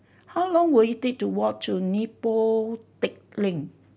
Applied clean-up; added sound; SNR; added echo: none; none; none; none.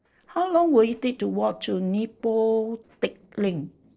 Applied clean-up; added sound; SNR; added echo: neural separator model SepFormer DNS4.